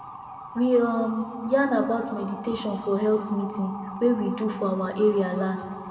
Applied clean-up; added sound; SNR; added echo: none; Motor vehicle (road) / Siren; 14 dB; reverberation time 1.9 s.